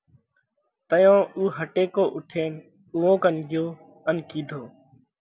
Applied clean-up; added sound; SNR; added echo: none; none; none; none.